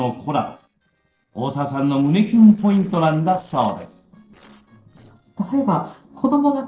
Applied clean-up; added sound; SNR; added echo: neural separator model SepFormer DNS4.